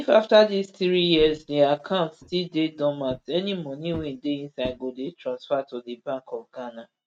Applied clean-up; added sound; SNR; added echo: neural mask model RNNoise.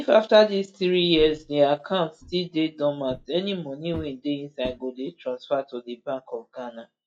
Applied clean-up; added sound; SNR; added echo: classical method log-MMSE.